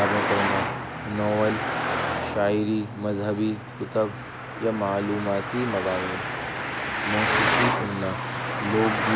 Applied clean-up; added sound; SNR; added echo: none; Traffic noise, roadway noise; 1 dB; none.